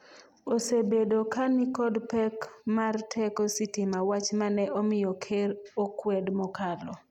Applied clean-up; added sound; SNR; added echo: none; none; none; none.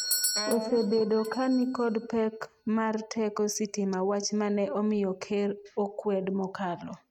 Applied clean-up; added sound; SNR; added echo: neural mask model RNNoise.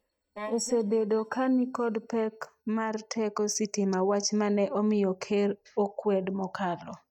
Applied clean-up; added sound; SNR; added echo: neural mask model DeepFilterNet 3.